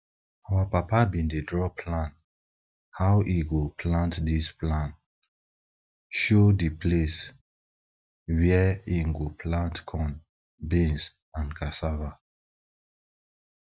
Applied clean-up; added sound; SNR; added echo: none; none; none; none.